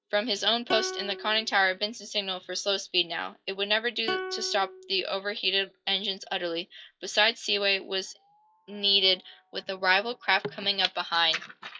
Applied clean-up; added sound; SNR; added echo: classical method log-MMSE.